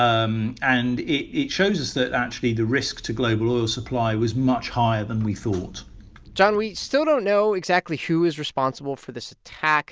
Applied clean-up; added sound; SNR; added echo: none; none; none; none.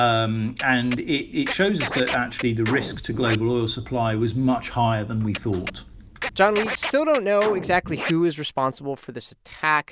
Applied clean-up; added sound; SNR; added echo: none; Scratching (performance technique); 11 dB; none.